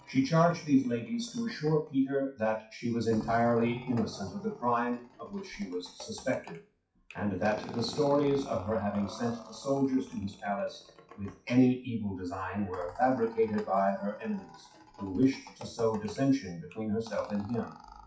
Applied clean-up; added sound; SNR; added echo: classical method WPE with log-MMSE.